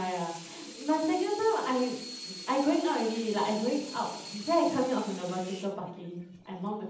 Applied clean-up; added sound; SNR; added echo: none; Sink (filling or washing) / Water tap, faucet; 15 dB; reverberation time 0.8 s.